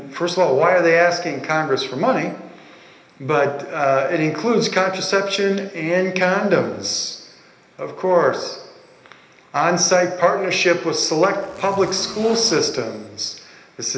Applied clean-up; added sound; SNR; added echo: none; Zipper (clothing); 16 dB; reverberation time 1.0 s.